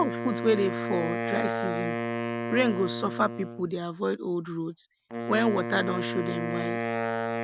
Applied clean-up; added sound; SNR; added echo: none; Wind instrument, woodwind instrument; 3 dB; none.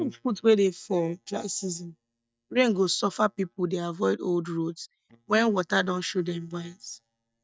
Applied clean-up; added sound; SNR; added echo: neural mask model DeepFilterNet 3.